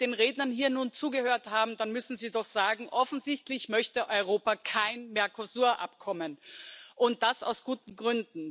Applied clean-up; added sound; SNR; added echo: none; none; none; none.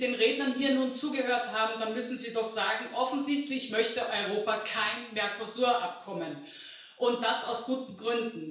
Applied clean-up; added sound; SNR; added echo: none; none; none; reverberation time 0.5 s.